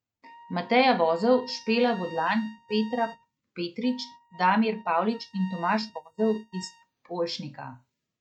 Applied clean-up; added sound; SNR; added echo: neural mask model RNNoise.